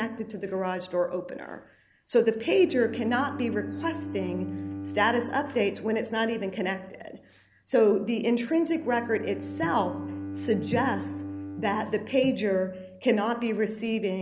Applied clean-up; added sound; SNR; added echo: none; Bowed string instrument; 12 dB; none.